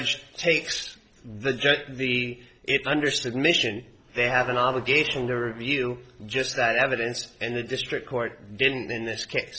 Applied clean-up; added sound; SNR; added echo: neural separator model SepFormer DNS4.